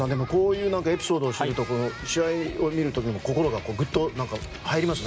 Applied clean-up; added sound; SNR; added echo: none; none; none; none.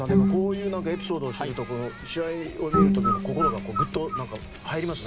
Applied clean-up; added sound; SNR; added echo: none; Bowed string instrument + Bird; -3 dB; none.